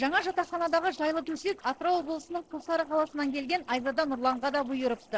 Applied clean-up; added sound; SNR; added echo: neural separator model SepFormer DNS4.